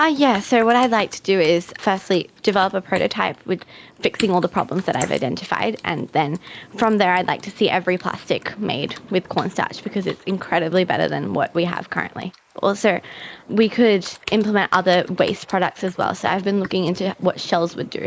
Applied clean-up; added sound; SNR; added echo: neural mask model Resemble Enhance denoiser.